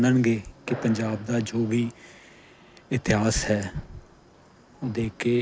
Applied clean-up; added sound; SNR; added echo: none; none; none; none.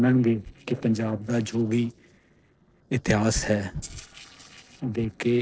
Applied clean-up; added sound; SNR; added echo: neural separator model SepFormer DNS4.